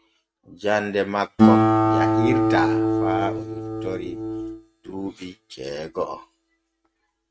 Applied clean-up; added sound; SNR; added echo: neural mask model RNNoise.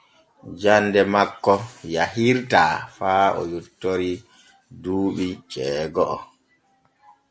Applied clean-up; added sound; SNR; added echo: none; none; none; none.